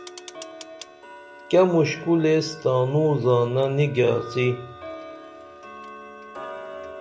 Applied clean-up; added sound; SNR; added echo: none; Tick-tock; 16 dB; none.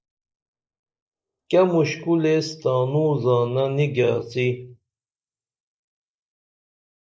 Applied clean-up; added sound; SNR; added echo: neural mask model Resemble Enhance denoiser.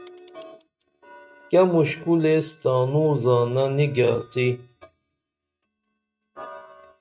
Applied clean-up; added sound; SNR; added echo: neural mask model RNNoise.